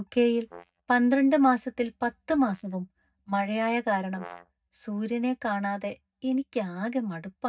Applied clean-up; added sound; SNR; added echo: neural mask model DeepFilterNet 3.